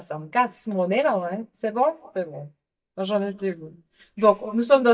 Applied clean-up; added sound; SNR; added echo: neural mask model DeepFilterNet 3.